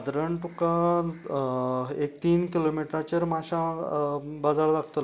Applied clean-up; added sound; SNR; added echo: none; none; none; none.